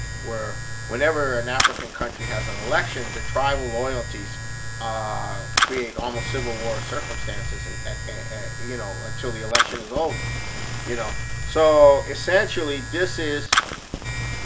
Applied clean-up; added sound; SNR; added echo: none; Fire + Domestic sounds, home sounds; 2 dB; none.